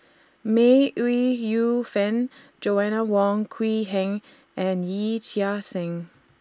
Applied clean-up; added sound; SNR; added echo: none; none; none; none.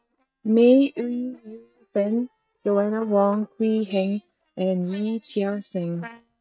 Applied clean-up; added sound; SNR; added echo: neural mask model DeepFilterNet 3.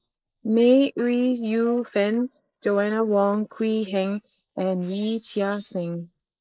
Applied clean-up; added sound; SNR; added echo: neural mask model Resemble Enhance denoiser.